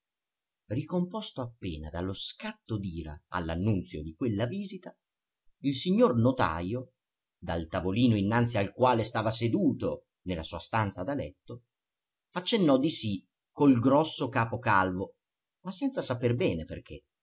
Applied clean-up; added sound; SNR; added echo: none; none; none; none.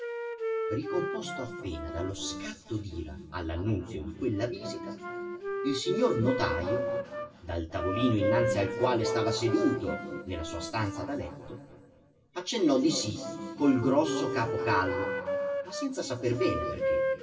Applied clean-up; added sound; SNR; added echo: none; Wind instrument, woodwind instrument; 4 dB; reverberation time 2.4 s.